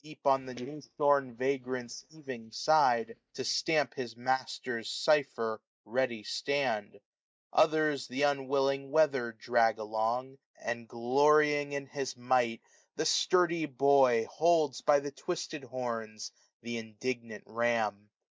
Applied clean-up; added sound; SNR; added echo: neural mask model DeepFilterNet 3.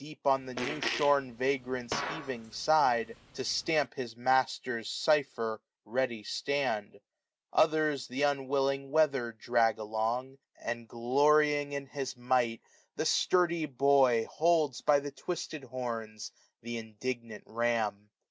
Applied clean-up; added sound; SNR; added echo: none; Fart; 10 dB; none.